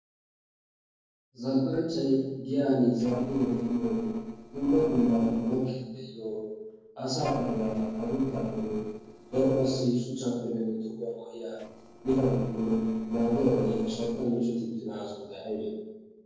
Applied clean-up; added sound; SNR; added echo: neural separator model SepFormer DNS4.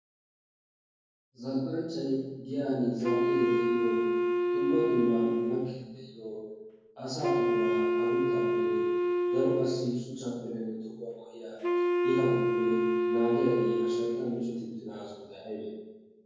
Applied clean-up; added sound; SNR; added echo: none; Wind instrument, woodwind instrument; -5 dB; reverberation time 1.3 s.